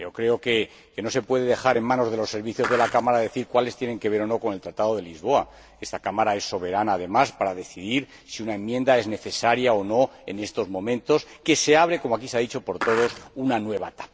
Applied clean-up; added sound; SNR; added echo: none; Skateboard; 6 dB; none.